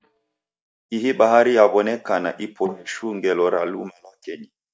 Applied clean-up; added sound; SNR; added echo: neural mask model DeepFilterNet 3.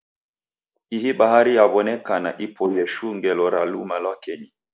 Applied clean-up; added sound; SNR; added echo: neural mask model Resemble Enhance denoiser.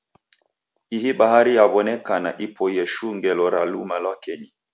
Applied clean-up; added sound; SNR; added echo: none; none; none; none.